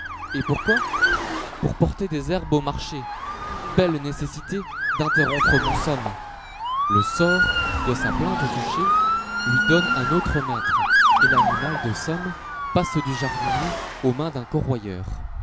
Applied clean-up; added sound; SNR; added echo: none; Motor vehicle (road) / Siren; -2 dB; none.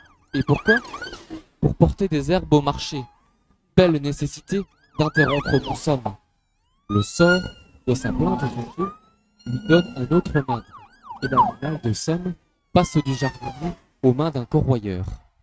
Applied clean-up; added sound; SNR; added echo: neural mask model RNNoise.